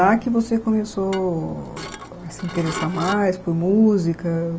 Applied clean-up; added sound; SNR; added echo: none; Dishes, pots, and pans / Glass; 13 dB; none.